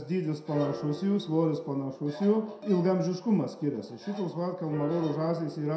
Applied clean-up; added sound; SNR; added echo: none; Piano; 15 dB; reverberation time 0.5 s.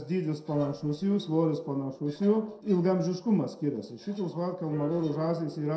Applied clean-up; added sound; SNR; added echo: neural separator model SepFormer DNS4.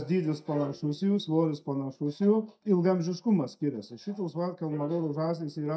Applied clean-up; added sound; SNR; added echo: neural mask model DeepFilterNet 3.